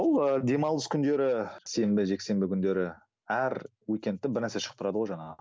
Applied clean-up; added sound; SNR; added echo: none; none; none; none.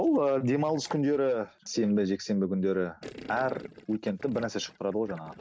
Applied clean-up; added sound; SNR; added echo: neural mask model RNNoise.